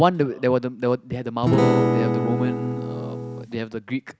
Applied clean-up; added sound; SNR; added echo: none; Acoustic guitar / Strum; -3 dB; none.